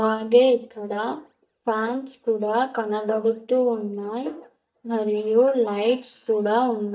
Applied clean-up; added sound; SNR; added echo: neural mask model DeepFilterNet 3.